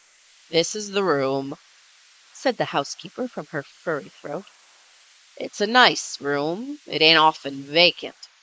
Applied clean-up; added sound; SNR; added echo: neural mask model Resemble Enhance denoiser.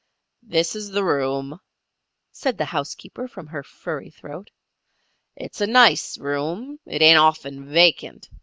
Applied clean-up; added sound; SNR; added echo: none; none; none; none.